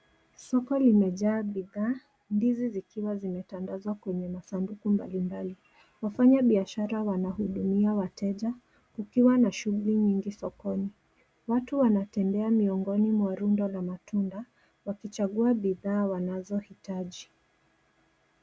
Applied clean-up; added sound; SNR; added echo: none; none; none; none.